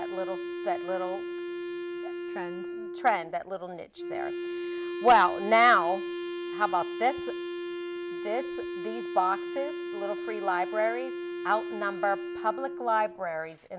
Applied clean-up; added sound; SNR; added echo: none; Wind instrument, woodwind instrument; 6 dB; none.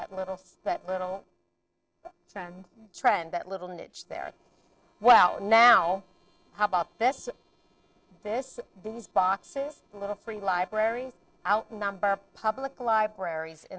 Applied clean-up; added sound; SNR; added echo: neural separator model SepFormer DNS4.